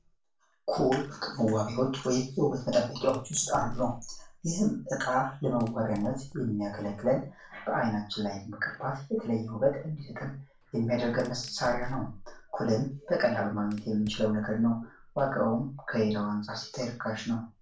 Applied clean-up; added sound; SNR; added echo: none; Fire; 17 dB; reverberation time 0.3 s.